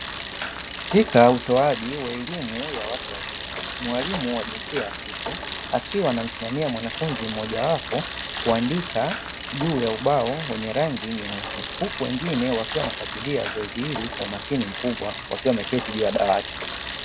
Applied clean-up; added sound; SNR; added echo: none; Bicycle; 1 dB; none.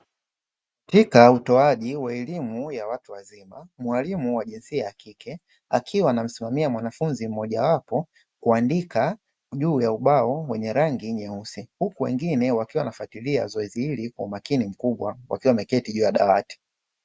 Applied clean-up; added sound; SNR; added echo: none; none; none; none.